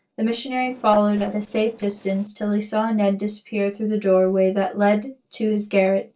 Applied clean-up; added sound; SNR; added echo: neural separator model SepFormer DNS4.